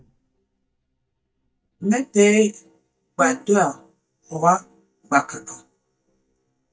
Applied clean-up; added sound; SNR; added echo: neural mask model DeepFilterNet 3.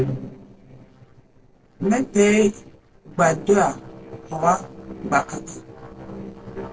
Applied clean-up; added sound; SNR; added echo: neural separator model SepFormer DNS4.